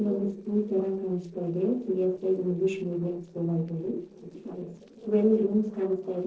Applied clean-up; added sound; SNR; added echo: neural separator model SepFormer DNS4.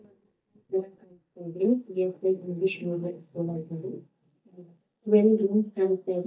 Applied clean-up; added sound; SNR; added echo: neural mask model DeepFilterNet 3.